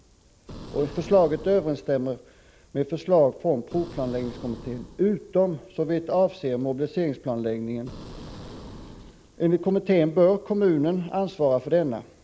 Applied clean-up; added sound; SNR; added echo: none; Boom; 18 dB; none.